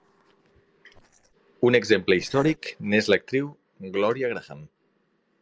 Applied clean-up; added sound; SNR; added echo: neural separator model SepFormer DNS4.